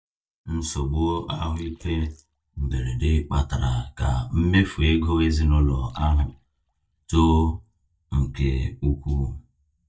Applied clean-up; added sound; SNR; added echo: neural mask model DeepFilterNet 3.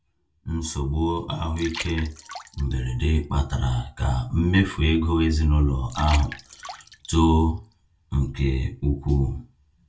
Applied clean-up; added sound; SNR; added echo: none; Water; 19 dB; reverberation time 0.2 s.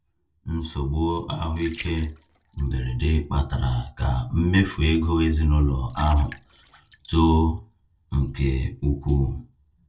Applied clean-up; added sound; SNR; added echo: neural separator model SepFormer DNS4.